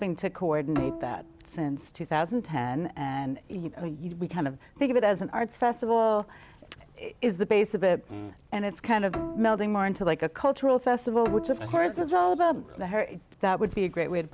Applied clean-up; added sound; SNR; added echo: none; Bowed string instrument; 12 dB; none.